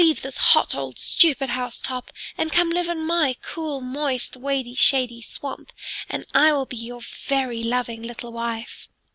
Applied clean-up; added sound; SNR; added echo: none; none; none; none.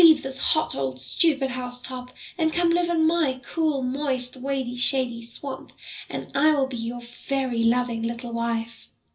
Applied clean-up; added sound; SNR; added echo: none; none; none; reverberation time 0.4 s.